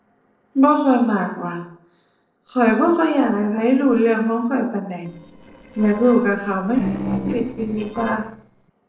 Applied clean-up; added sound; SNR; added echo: neural separator model SepFormer DNS4.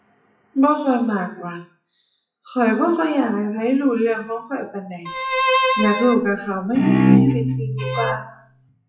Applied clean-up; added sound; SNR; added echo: classical method WPE with log-MMSE.